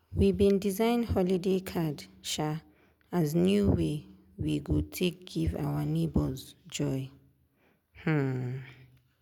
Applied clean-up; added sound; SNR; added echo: none; none; none; none.